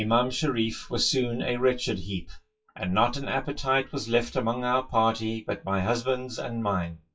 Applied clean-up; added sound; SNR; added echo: classical method WPE with log-MMSE.